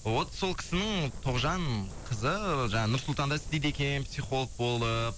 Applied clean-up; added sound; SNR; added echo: none; Wind; 9 dB; none.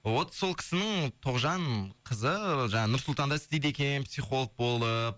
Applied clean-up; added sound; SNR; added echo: none; none; none; none.